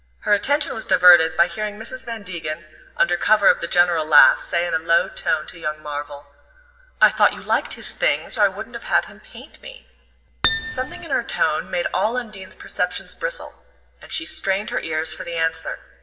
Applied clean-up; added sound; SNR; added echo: none; Acoustic guitar; -1 dB; reverberation time 1.5 s.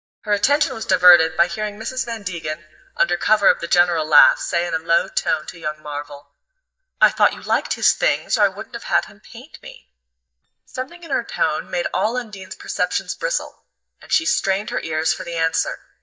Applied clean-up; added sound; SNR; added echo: neural mask model DeepFilterNet 3.